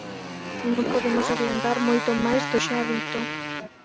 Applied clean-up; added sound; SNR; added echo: none; Motorcycle; 4 dB; none.